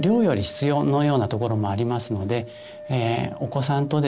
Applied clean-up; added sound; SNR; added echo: none; Wind instrument, woodwind instrument; 18 dB; none.